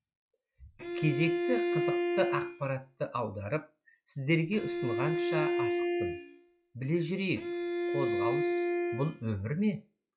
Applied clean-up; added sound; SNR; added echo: classical method log-MMSE.